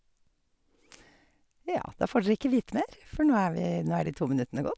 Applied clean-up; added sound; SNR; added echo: none; none; none; none.